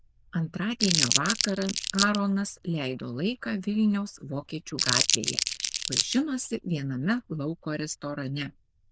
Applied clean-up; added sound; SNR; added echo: neural diffusion model UNIVERSE++.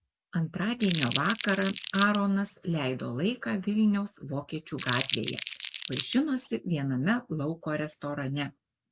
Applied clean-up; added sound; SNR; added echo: none; Crumpling, crinkling; -2 dB; none.